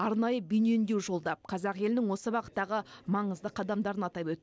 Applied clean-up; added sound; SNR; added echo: none; none; none; none.